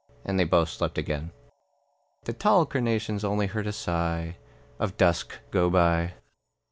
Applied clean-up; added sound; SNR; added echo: none; none; none; none.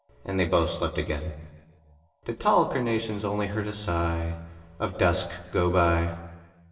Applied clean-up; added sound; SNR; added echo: none; none; none; reverberation time 1.2 s.